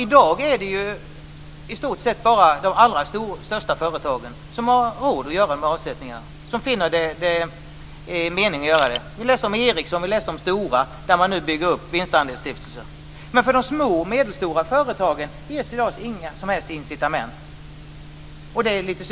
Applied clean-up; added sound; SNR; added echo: none; Crushing; 8 dB; none.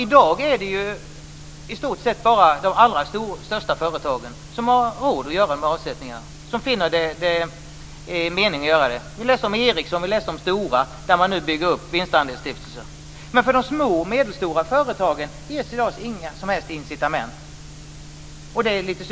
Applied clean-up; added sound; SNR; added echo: none; none; none; none.